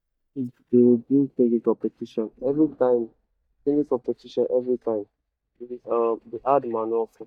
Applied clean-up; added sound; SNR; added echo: neural mask model DeepFilterNet 3.